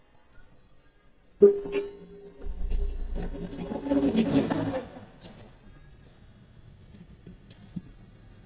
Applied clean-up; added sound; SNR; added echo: neural mask model DeepFilterNet 3.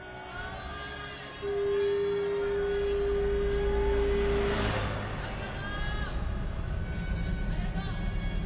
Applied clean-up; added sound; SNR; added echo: none; Engine; 11 dB; reverberation time 2.6 s.